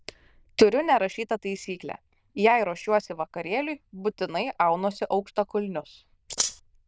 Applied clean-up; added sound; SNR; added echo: neural diffusion model UNIVERSE++.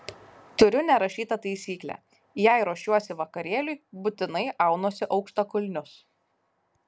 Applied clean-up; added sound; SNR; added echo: none; none; none; none.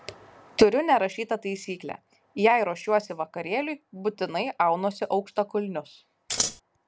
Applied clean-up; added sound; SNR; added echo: none; Scissors; 1 dB; none.